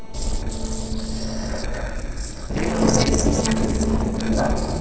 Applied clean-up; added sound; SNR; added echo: neural separator model SepFormer DNS4.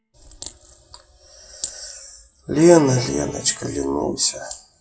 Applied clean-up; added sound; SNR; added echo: classical method WPE with log-MMSE.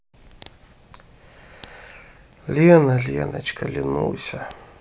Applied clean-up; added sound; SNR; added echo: none; none; none; none.